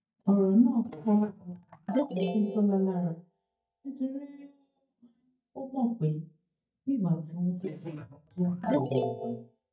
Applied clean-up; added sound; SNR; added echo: neural mask model DeepFilterNet 3.